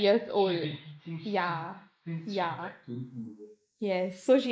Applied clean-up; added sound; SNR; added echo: neural mask model Resemble Enhance denoiser.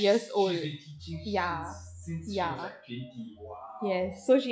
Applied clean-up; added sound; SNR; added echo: classical method log-MMSE.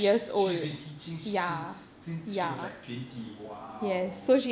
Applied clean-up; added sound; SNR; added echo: none; none; none; none.